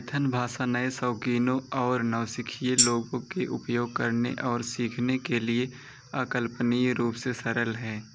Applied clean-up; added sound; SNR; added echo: none; Tambourine; 0 dB; none.